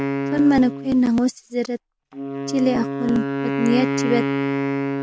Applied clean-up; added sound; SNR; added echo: none; Wind instrument, woodwind instrument; 3 dB; none.